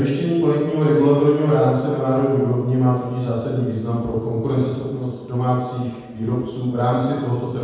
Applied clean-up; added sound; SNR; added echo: none; none; none; reverberation time 1.2 s.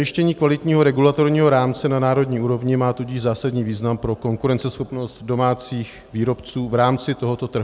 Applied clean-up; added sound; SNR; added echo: none; none; none; none.